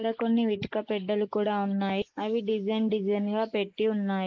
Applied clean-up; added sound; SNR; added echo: neural mask model Resemble Enhance denoiser.